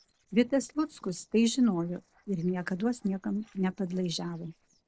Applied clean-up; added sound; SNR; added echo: neural separator model SepFormer DNS4.